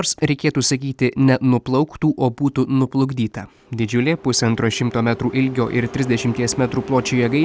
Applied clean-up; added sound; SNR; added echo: none; none; none; none.